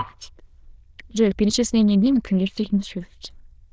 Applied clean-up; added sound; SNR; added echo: neural diffusion model UNIVERSE++.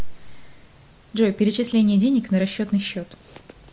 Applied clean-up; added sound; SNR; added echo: none; none; none; none.